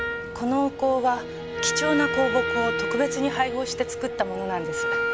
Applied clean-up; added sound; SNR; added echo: none; Wind instrument, woodwind instrument; 3 dB; none.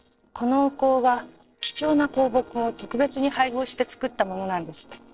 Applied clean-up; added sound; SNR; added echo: neural separator model SepFormer DNS4.